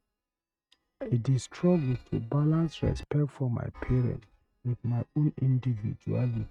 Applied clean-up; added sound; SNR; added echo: neural mask model RNNoise.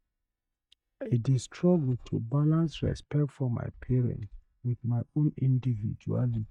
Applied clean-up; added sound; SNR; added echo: neural mask model DeepFilterNet 3.